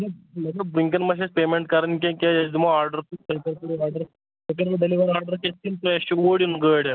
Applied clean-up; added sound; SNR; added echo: none; none; none; none.